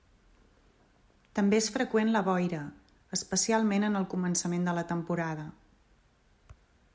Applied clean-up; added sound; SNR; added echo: none; none; none; none.